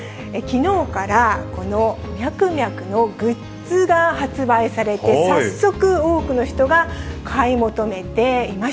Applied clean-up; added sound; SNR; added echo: none; Bowed string instrument; 13 dB; none.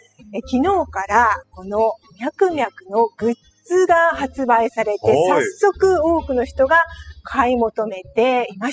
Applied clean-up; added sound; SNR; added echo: classical method spectral subtraction.